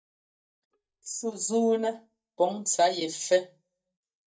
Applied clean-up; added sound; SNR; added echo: neural mask model DeepFilterNet 3.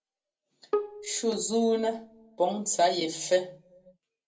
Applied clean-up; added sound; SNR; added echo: none; Bowed string instrument; 7 dB; reverberation time 0.2 s.